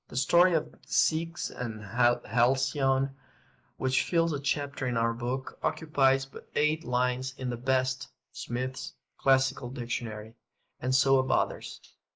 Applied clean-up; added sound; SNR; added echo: neural mask model Resemble Enhance denoiser.